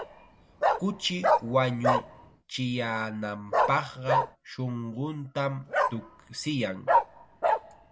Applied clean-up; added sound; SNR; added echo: none; Bark; -2 dB; none.